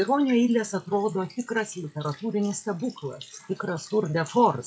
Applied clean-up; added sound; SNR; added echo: classical method log-MMSE.